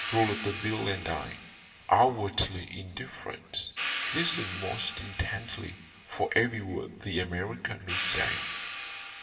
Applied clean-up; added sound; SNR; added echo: none; Hi-hat; 5 dB; reverberation time 1.1 s.